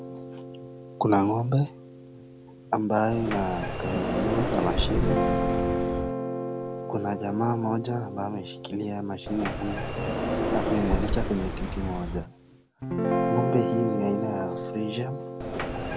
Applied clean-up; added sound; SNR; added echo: none; Sliding door + Guitar; 0 dB; none.